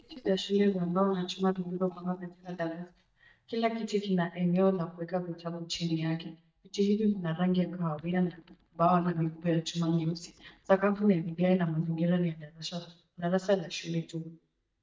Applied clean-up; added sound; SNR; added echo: neural mask model DeepFilterNet 3.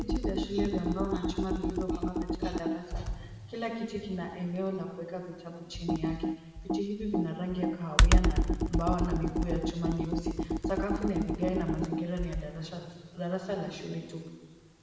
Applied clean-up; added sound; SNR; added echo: none; Computer keyboard; -4 dB; reverberation time 1.6 s.